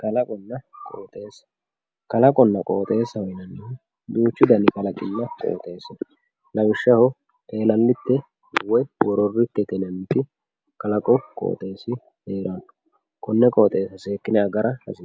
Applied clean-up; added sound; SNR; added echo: none; none; none; none.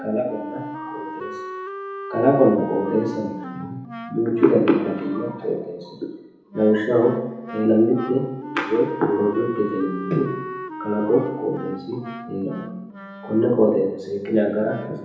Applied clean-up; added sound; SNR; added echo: none; Wind instrument, woodwind instrument; 12 dB; reverberation time 0.9 s.